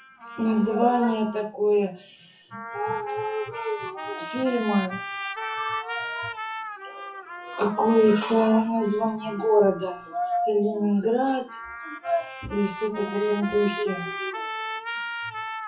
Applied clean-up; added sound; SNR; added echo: classical method WPE with log-MMSE.